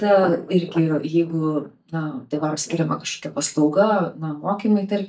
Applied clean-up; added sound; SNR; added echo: neural mask model DeepFilterNet 3.